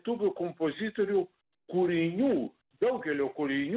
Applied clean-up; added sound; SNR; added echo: none; none; none; none.